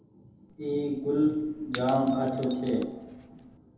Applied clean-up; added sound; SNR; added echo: none; Shatter / Crushing; 20 dB; reverberation time 0.8 s.